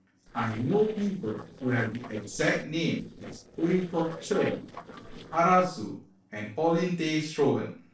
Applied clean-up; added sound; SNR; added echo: neural separator model SepFormer DNS4.